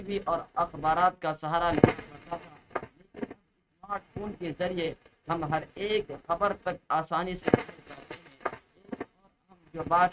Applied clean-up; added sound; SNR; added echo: neural mask model RNNoise.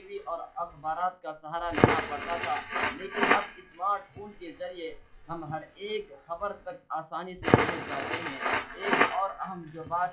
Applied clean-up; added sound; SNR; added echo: classical method log-MMSE.